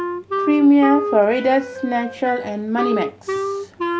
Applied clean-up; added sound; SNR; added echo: none; Wind instrument, woodwind instrument; 6 dB; none.